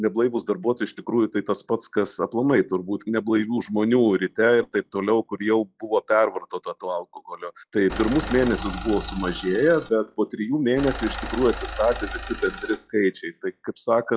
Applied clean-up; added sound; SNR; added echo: classical method log-MMSE.